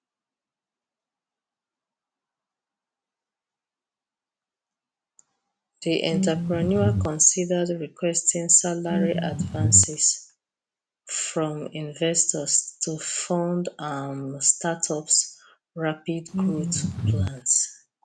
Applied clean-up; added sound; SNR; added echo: none; Bass guitar; -2 dB; none.